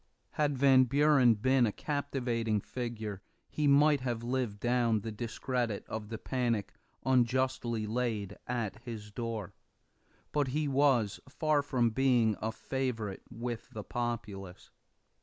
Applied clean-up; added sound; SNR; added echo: none; none; none; none.